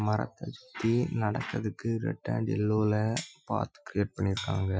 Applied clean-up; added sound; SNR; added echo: classical method Wiener filter.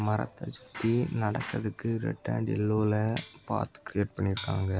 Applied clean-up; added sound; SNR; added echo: none; Bicycle; 17 dB; none.